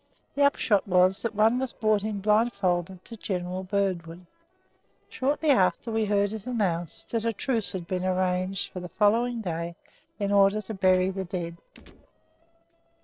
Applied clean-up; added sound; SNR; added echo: neural separator model SepFormer DNS4.